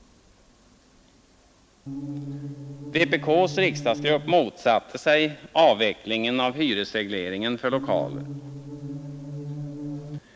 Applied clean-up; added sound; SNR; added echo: none; Musical instrument; 8 dB; none.